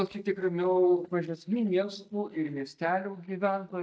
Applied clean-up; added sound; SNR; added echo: neural mask model DeepFilterNet 3.